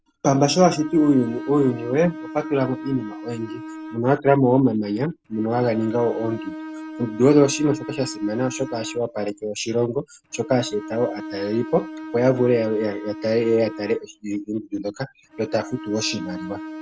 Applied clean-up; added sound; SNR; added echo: none; Bowed string instrument; 13 dB; none.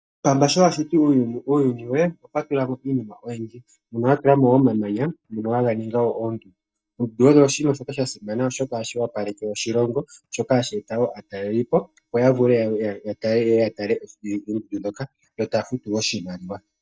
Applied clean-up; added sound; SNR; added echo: neural mask model DeepFilterNet 3.